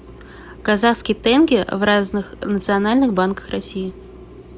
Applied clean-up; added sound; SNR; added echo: none; none; none; none.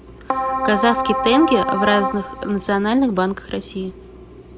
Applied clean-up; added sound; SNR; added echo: none; Keyboard (musical); 2 dB; none.